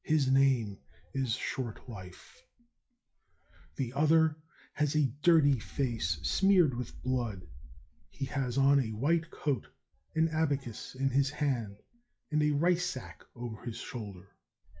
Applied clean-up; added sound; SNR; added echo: classical method log-MMSE.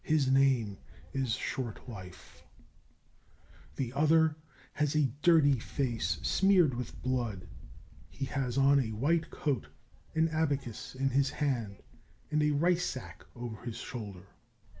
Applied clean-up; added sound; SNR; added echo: none; Wind; 15 dB; none.